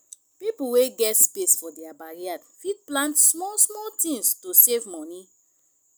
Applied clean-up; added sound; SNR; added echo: none; none; none; none.